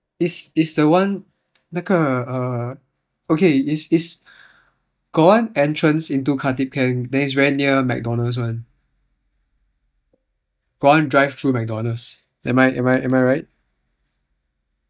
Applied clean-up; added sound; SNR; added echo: neural mask model DeepFilterNet 3.